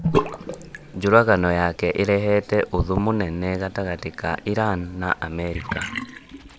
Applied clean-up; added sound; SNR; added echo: none; Bathtub (filling or washing) / Sink (filling or washing); 9 dB; none.